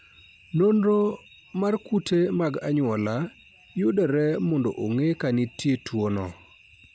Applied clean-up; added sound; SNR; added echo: none; none; none; none.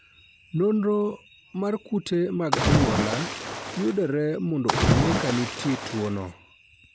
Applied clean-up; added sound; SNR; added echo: none; Splash, splatter; -1 dB; none.